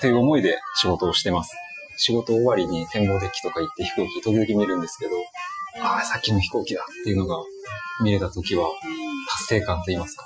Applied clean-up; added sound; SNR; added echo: classical method Wiener filter.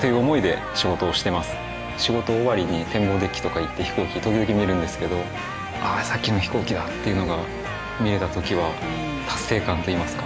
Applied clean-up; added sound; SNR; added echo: none; none; none; none.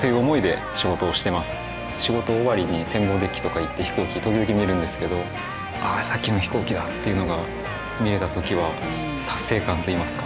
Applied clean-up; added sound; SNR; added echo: none; Vehicle; 16 dB; none.